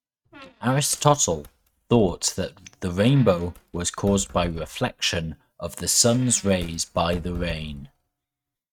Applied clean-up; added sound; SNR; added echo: neural mask model RNNoise.